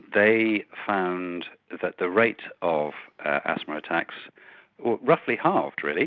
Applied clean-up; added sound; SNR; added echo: none; none; none; none.